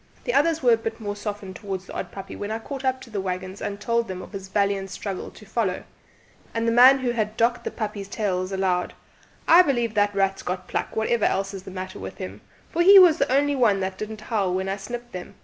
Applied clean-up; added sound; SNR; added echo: none; none; none; none.